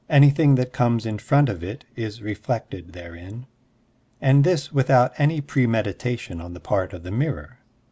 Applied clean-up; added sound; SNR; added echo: none; none; none; none.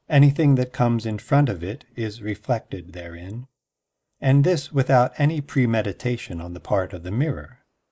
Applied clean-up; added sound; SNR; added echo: neural mask model Resemble Enhance denoiser.